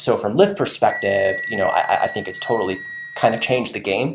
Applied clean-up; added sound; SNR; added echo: none; Wind instrument, woodwind instrument; 12 dB; none.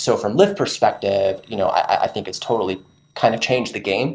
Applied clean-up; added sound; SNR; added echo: neural separator model SepFormer DNS4.